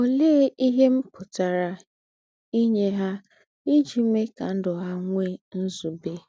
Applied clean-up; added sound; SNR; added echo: none; none; none; none.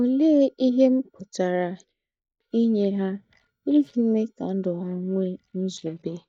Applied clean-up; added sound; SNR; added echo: neural mask model DeepFilterNet 3.